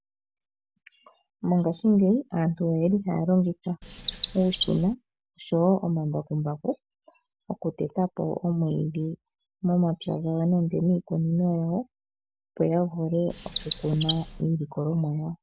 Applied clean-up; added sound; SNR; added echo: none; Chirp, tweet; -2 dB; none.